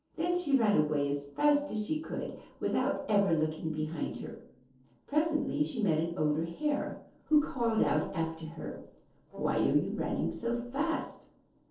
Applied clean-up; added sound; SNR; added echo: neural separator model SepFormer DNS4.